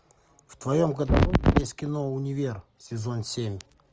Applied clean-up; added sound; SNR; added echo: none; none; none; none.